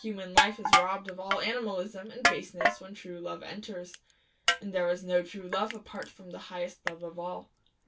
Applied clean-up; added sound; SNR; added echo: none; Crushing; -2 dB; reverberation time 0.1 s.